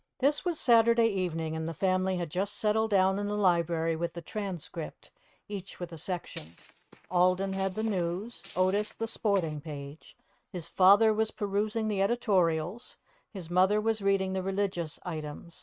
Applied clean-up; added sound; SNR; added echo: neural mask model RNNoise.